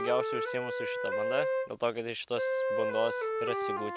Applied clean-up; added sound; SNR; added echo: none; Wind instrument, woodwind instrument; -2 dB; none.